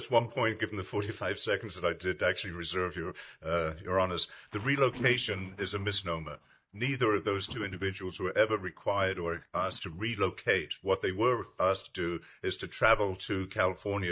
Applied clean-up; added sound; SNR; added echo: neural mask model DeepFilterNet 3.